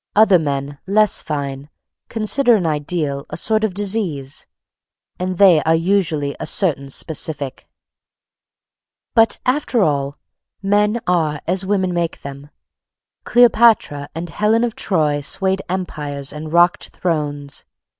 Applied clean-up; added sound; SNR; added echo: none; none; none; none.